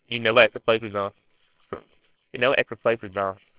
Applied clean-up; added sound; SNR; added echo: neural separator model SepFormer WHAMR!.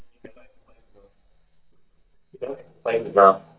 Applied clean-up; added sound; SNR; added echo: neural mask model DeepFilterNet 3.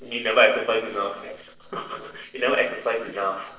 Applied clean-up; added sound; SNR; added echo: neural separator model SepFormer DNS4.